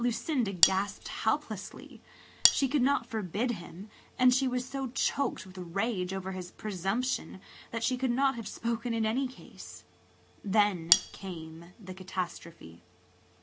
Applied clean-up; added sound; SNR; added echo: none; Cutlery, silverware; -3 dB; none.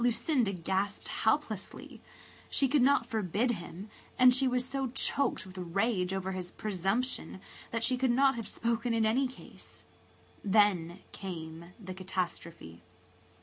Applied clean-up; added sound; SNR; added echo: none; none; none; none.